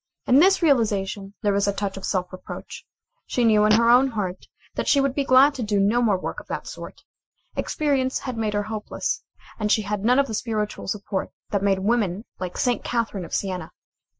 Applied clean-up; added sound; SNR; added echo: classical method Wiener filter.